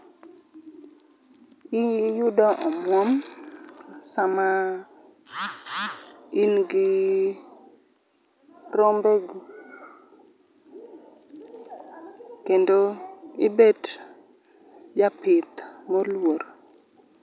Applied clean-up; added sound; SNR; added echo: none; none; none; none.